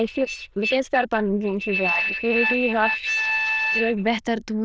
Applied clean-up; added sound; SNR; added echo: neural diffusion model UNIVERSE++.